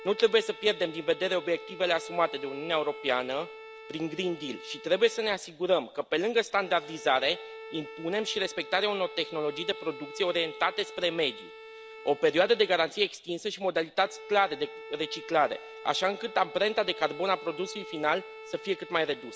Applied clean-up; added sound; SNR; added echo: none; Bowed string instrument; 15 dB; none.